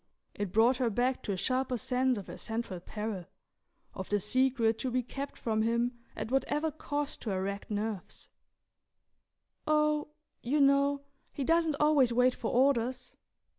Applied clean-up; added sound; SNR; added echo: none; none; none; none.